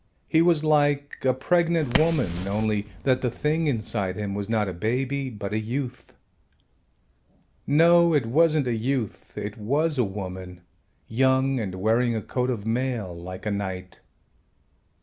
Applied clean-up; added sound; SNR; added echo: none; Fire; 9 dB; none.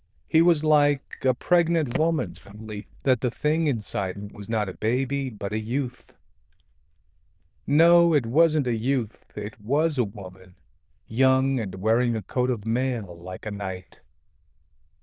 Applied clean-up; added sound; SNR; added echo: neural diffusion model UNIVERSE++.